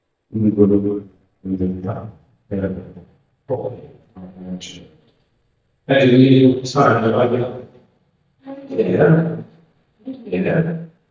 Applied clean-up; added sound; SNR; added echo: neural mask model DeepFilterNet 3.